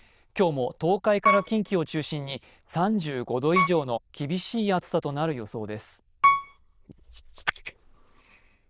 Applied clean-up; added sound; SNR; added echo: neural diffusion model UNIVERSE++.